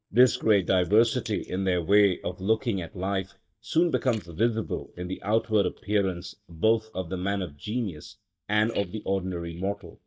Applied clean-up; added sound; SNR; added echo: neural mask model DeepFilterNet 3.